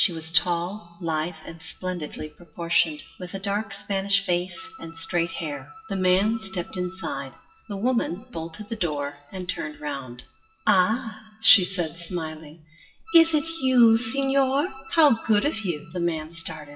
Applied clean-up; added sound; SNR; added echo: classical method WPE with log-MMSE.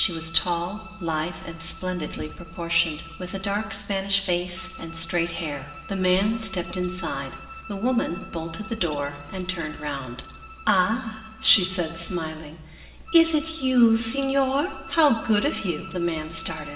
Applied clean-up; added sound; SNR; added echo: none; Bowed string instrument; 18 dB; reverberation time 2.4 s.